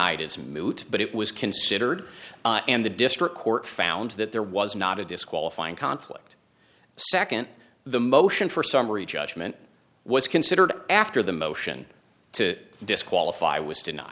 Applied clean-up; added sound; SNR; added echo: none; none; none; none.